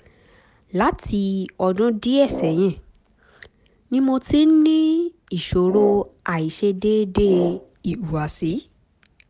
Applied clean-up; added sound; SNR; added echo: none; Brass instrument; 12 dB; none.